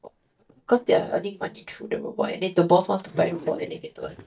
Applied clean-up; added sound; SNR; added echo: neural mask model DeepFilterNet 3.